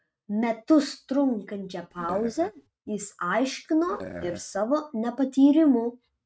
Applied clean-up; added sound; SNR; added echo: neural mask model RNNoise.